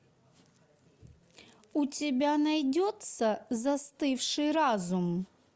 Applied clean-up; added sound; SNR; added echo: none; none; none; none.